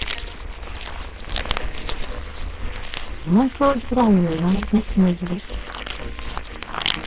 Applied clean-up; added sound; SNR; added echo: neural separator model SepFormer WHAMR!.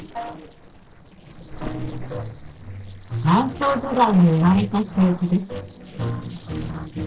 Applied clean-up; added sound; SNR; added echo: neural separator model SepFormer DNS4.